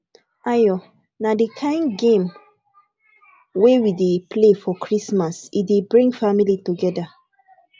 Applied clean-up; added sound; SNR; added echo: none; none; none; none.